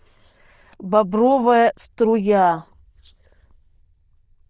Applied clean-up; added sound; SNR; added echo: neural diffusion model UNIVERSE++.